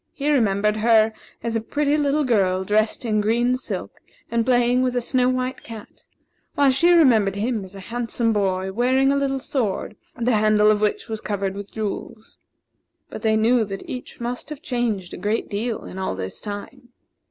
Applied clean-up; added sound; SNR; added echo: none; none; none; none.